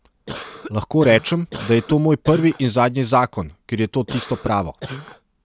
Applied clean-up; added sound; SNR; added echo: none; Cough; 14 dB; none.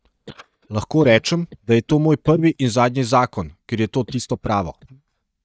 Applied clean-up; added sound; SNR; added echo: neural mask model DeepFilterNet 3.